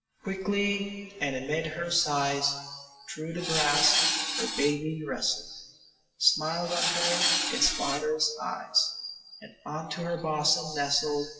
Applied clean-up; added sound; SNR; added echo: classical method WPE with log-MMSE.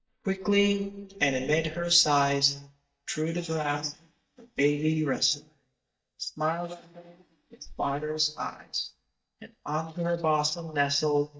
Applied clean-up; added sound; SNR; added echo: neural mask model DeepFilterNet 3.